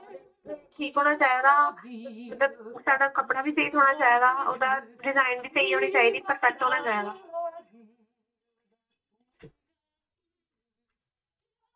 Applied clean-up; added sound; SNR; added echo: neural mask model DeepFilterNet 3.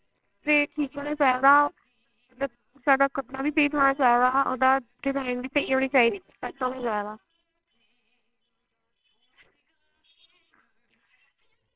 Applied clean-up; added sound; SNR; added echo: neural separator model SepFormer WHAMR!.